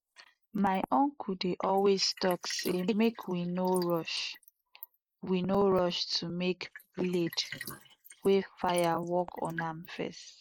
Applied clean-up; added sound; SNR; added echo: neural mask model Resemble Enhance denoiser.